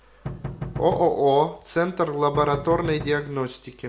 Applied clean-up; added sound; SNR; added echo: none; Knock; 11 dB; none.